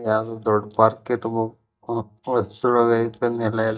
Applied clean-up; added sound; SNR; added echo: neural mask model DeepFilterNet 3.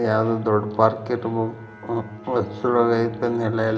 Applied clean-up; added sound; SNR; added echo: none; Bowed string instrument; 17 dB; reverberation time 0.3 s.